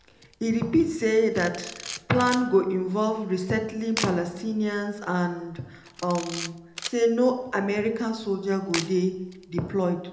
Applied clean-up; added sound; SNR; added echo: none; Camera; 15 dB; reverberation time 0.8 s.